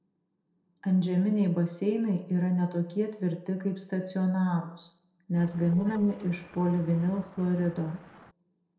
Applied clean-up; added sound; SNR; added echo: neural separator model SepFormer DNS4.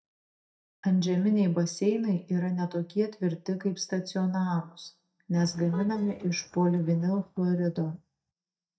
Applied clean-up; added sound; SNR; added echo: neural mask model DeepFilterNet 3.